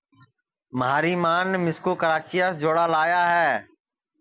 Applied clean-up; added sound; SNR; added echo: none; none; none; none.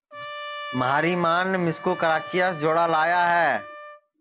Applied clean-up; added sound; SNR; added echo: none; Trumpet; 14 dB; none.